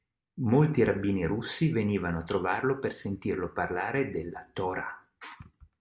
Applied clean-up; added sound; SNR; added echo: none; none; none; none.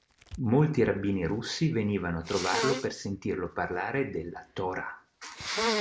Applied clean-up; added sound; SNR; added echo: none; Sneeze; 8 dB; none.